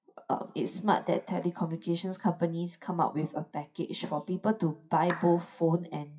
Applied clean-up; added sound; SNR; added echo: classical method WPE with log-MMSE.